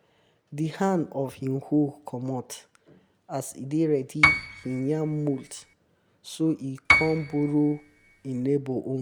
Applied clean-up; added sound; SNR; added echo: none; Piano; -1 dB; none.